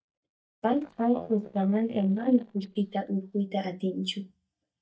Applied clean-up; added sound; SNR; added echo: neural mask model DeepFilterNet 3.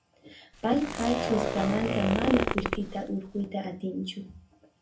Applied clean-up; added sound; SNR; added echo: none; Zipper (clothing); 1 dB; reverberation time 0.3 s.